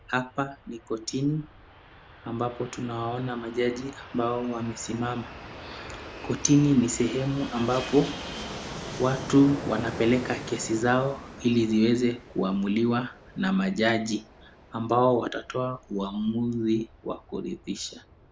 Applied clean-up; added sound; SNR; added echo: none; Fixed-wing aircraft, airplane; 14 dB; none.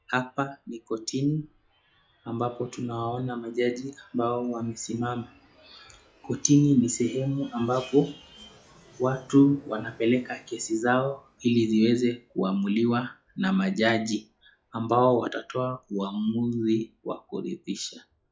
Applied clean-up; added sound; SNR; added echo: classical method log-MMSE.